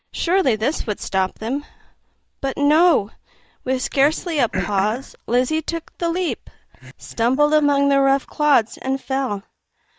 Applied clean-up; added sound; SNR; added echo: neural mask model DeepFilterNet 3.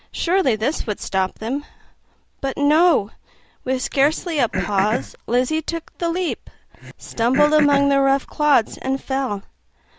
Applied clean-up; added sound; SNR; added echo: none; Cough; 9 dB; none.